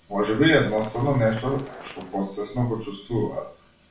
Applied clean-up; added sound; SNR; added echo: none; Run; 19 dB; reverberation time 0.4 s.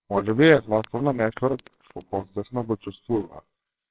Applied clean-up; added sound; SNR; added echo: neural separator model SepFormer WHAMR!.